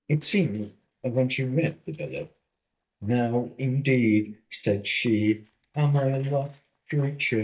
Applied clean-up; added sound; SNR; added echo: neural mask model DeepFilterNet 3.